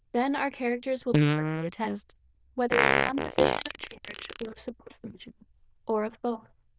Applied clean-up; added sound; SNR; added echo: neural diffusion model UNIVERSE++.